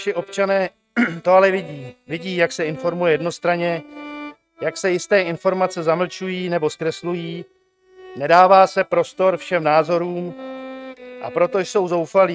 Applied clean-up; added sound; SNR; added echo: neural mask model RNNoise.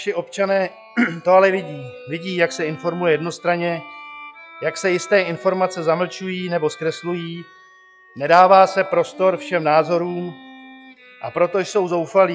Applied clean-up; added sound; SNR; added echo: classical method log-MMSE.